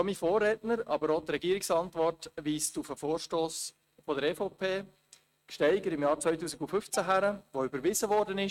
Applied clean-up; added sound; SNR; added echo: neural mask model RNNoise.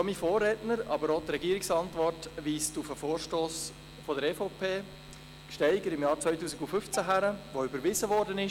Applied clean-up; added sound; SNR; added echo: none; Bowed string instrument; 18 dB; none.